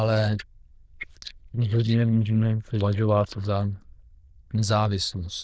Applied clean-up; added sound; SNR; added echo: neural diffusion model UNIVERSE++.